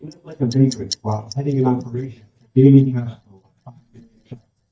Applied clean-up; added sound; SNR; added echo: neural mask model DeepFilterNet 3.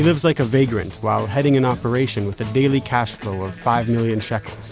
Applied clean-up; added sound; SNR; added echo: none; none; none; none.